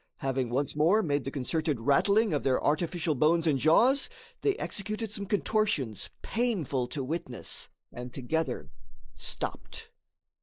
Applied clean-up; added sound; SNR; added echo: neural mask model Resemble Enhance denoiser.